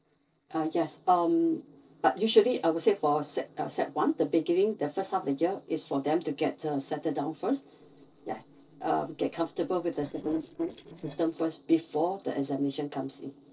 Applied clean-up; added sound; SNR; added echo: neural separator model SepFormer DNS4.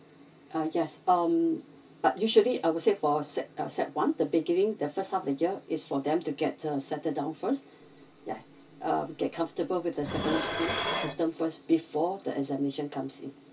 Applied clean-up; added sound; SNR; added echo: none; Dishes, pots, and pans; 6 dB; reverberation time 0.1 s.